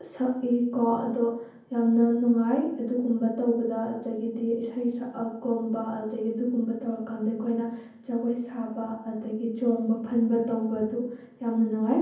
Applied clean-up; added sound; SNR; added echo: none; none; none; reverberation time 0.7 s.